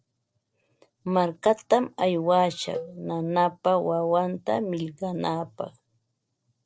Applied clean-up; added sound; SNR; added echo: neural separator model SepFormer DNS4.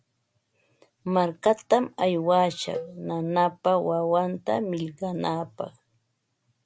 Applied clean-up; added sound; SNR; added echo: none; Cowbell; 16 dB; none.